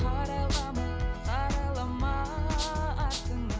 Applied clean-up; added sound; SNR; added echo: none; Rattle (instrument); 10 dB; none.